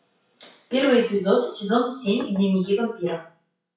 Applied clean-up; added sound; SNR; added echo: classical method WPE with log-MMSE.